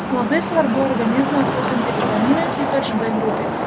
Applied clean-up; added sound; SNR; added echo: none; Traffic noise, roadway noise; 1 dB; none.